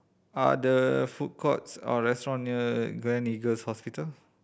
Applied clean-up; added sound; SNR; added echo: none; none; none; none.